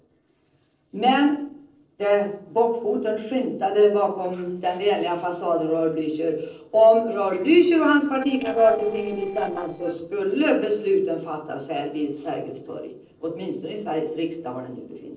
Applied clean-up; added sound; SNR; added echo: neural separator model SepFormer DNS4.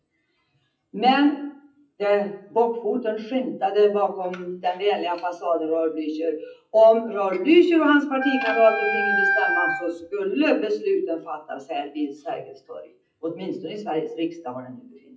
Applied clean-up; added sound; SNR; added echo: classical method WPE with log-MMSE.